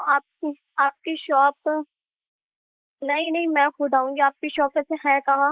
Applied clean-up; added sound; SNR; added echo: neural mask model Resemble Enhance denoiser.